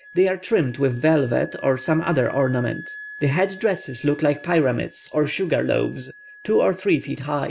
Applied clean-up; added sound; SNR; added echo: none; Wind instrument, woodwind instrument; 19 dB; none.